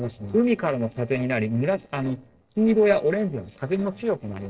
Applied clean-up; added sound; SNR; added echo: neural separator model SepFormer DNS4.